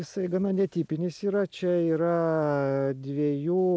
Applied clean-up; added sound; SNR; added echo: none; none; none; none.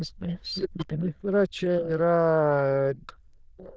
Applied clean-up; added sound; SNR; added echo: neural diffusion model UNIVERSE++.